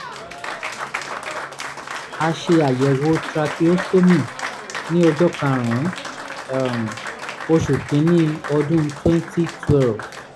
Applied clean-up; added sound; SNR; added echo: none; Applause; 10 dB; none.